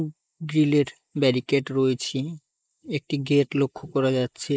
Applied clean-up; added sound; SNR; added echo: neural mask model Resemble Enhance denoiser.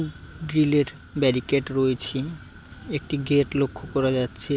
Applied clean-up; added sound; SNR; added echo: none; none; none; none.